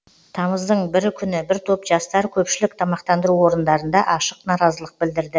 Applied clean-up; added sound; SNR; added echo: none; none; none; none.